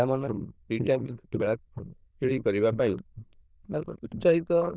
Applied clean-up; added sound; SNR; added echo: neural diffusion model UNIVERSE++.